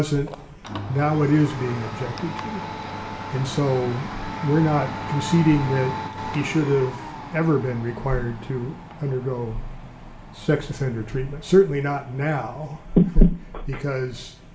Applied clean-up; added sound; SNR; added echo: none; Domestic sounds, home sounds; 12 dB; reverberation time 0.8 s.